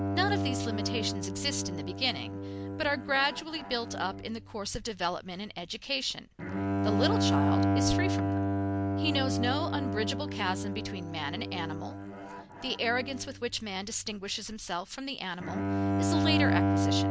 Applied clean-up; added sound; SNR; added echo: none; Bowed string instrument; -3 dB; none.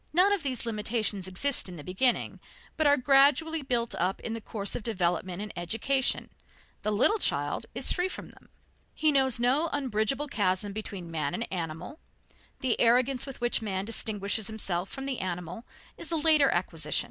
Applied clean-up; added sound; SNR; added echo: none; none; none; none.